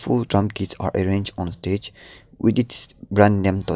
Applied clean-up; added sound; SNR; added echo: none; none; none; none.